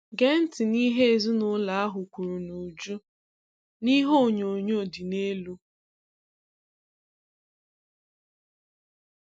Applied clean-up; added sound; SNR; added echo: none; none; none; none.